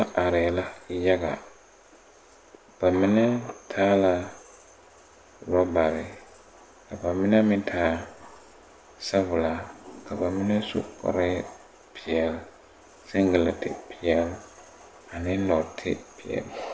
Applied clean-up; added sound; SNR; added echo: none; none; none; none.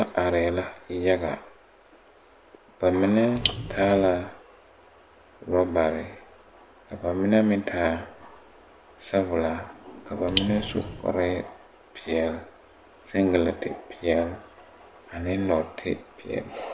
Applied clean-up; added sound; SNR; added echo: none; Raindrop; 4 dB; none.